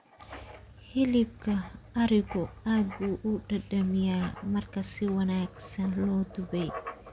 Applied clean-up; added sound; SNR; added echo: none; Writing; 18 dB; none.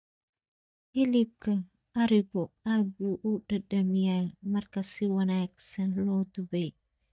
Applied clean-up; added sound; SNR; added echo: neural mask model DeepFilterNet 3.